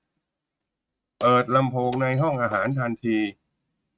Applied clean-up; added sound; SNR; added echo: neural mask model RNNoise.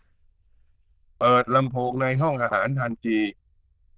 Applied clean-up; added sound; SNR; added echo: neural diffusion model UNIVERSE++.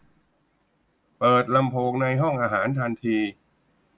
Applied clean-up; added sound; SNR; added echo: none; none; none; none.